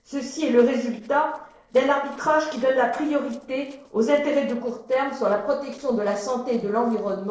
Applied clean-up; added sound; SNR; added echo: neural separator model SepFormer DNS4.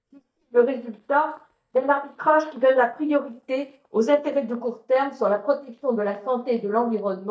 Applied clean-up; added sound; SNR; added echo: neural mask model DeepFilterNet 3.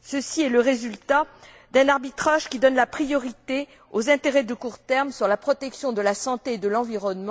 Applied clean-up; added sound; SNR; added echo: none; none; none; none.